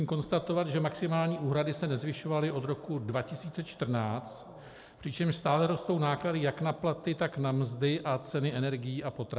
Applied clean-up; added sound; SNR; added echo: none; none; none; none.